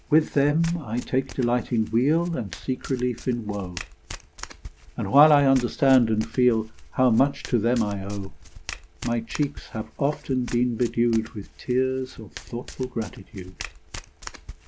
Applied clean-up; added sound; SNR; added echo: none; Domestic sounds, home sounds; 17 dB; none.